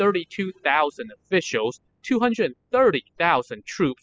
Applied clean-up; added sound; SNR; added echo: classical method spectral subtraction.